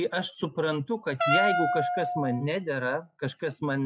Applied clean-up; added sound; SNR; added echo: classical method log-MMSE.